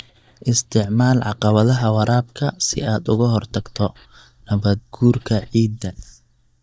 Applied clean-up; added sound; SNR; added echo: neural mask model DeepFilterNet 3.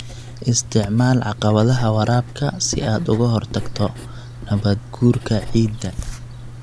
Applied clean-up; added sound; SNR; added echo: none; Writing; 11 dB; none.